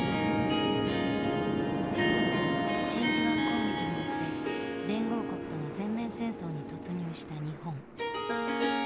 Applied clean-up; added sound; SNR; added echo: none; Harp; -2 dB; none.